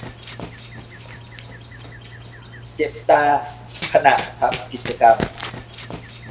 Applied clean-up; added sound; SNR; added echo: none; Run; 12 dB; reverberation time 0.6 s.